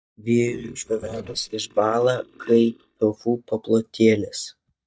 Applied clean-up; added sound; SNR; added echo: neural mask model DeepFilterNet 3.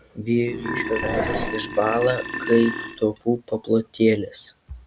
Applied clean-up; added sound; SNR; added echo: none; Growling + Burping, eructation; 5 dB; none.